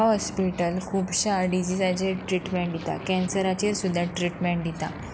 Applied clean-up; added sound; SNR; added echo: none; Purr; 16 dB; none.